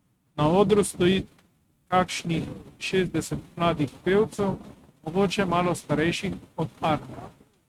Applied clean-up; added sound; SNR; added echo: neural mask model RNNoise.